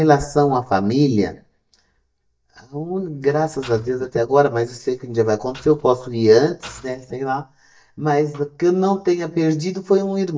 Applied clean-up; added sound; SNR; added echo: neural mask model DeepFilterNet 3.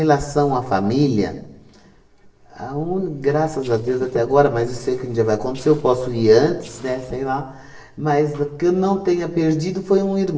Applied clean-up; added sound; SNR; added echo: neural separator model SepFormer DNS4.